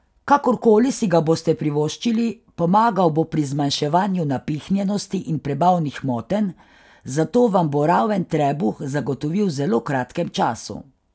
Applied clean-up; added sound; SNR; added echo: none; none; none; none.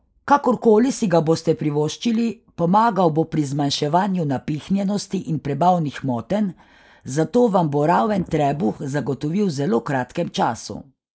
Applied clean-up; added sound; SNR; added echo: neural mask model Resemble Enhance denoiser.